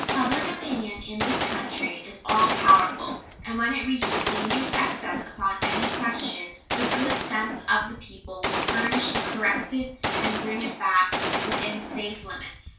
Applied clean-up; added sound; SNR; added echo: none; Gunshot, gunfire; 2 dB; reverberation time 0.3 s.